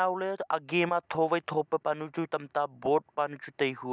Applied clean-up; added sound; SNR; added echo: none; none; none; none.